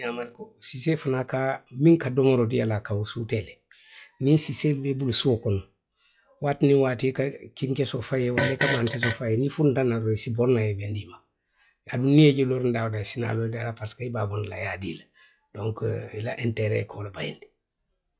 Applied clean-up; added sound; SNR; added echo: classical method log-MMSE.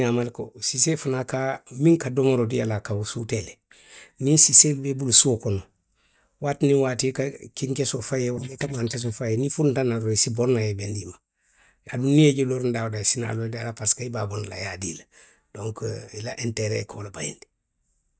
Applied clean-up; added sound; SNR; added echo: neural mask model DeepFilterNet 3.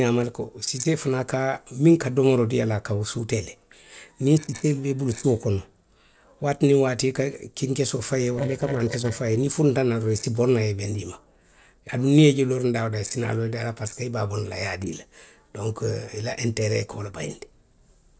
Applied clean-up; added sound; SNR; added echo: neural separator model SepFormer DNS4.